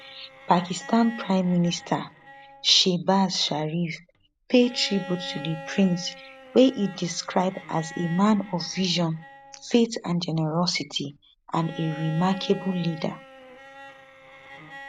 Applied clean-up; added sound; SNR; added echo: none; Bowed string instrument; 18 dB; none.